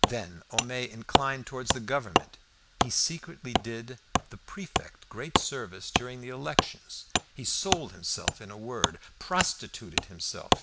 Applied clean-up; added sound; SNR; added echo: none; Wood; -4 dB; none.